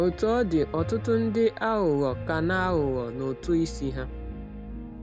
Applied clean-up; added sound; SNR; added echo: none; Piano; 10 dB; none.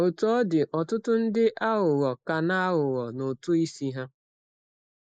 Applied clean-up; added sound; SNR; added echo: neural mask model Resemble Enhance denoiser.